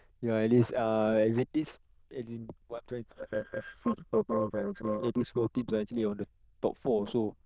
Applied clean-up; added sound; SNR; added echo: neural diffusion model UNIVERSE++.